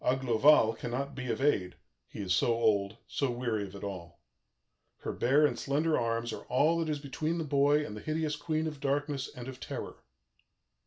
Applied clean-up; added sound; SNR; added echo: none; none; none; none.